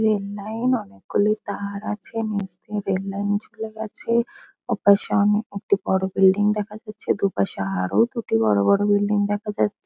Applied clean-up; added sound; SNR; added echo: none; none; none; none.